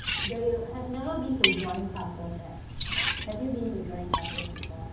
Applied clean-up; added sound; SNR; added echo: none; Liquid; -3 dB; reverberation time 0.8 s.